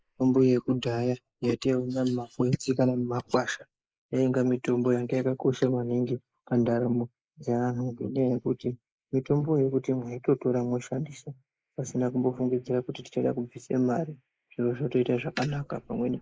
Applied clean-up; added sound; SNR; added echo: neural mask model Resemble Enhance denoiser.